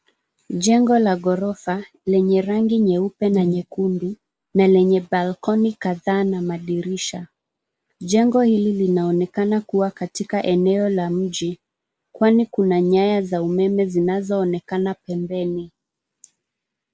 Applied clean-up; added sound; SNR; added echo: neural mask model Resemble Enhance denoiser.